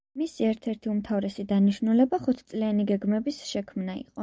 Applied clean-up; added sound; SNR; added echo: none; none; none; none.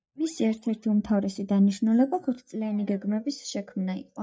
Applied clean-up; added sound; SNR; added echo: neural mask model DeepFilterNet 3.